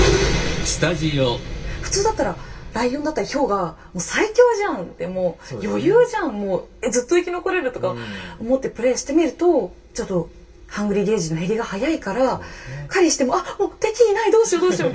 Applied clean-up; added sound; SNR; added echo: none; none; none; reverberation time 0.2 s.